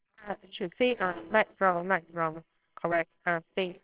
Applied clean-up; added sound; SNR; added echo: neural separator model SepFormer WHAMR!.